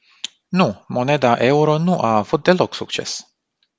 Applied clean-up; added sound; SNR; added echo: none; none; none; none.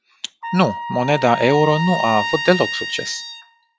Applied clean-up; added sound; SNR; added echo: classical method log-MMSE.